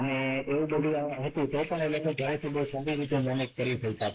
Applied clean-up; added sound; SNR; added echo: neural mask model Resemble Enhance denoiser.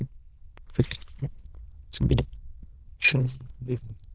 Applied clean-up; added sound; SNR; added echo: neural diffusion model UNIVERSE++.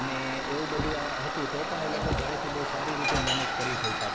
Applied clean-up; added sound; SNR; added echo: none; Shatter + Tools; -4 dB; none.